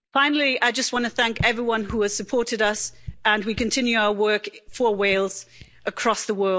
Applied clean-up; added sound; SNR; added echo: neural mask model DeepFilterNet 3.